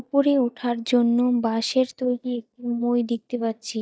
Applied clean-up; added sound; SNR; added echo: neural mask model DeepFilterNet 3.